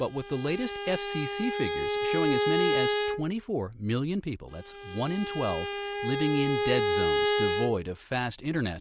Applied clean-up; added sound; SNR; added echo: none; Bowed string instrument; 0 dB; none.